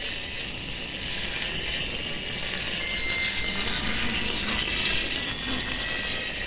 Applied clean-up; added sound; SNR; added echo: neural separator model SepFormer WHAMR!.